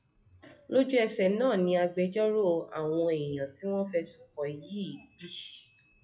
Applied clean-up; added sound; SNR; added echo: classical method WPE with log-MMSE.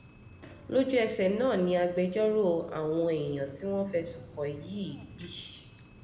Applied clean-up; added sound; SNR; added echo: none; Screech; 19 dB; reverberation time 0.9 s.